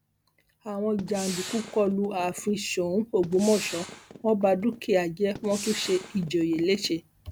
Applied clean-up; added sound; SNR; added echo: none; Gunshot, gunfire; 14 dB; none.